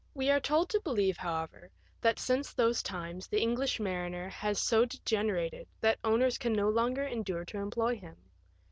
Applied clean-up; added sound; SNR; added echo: none; none; none; none.